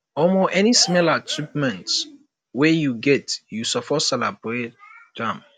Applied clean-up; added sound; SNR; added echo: none; Cheering; 16 dB; none.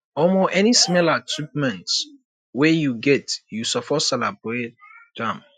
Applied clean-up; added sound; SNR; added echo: classical method Wiener filter.